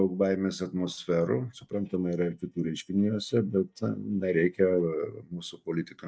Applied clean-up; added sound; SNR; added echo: neural mask model DeepFilterNet 3.